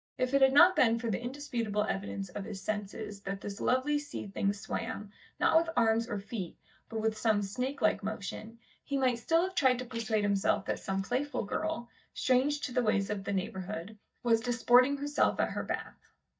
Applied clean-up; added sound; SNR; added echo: neural mask model DeepFilterNet 3.